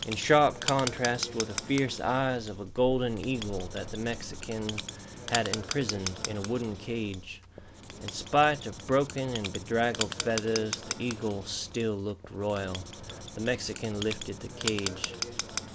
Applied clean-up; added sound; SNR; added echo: none; Writing; 8 dB; none.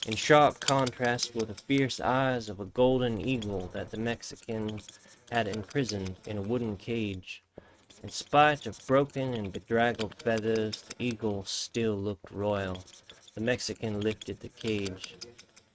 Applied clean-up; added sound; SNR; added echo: neural mask model RNNoise.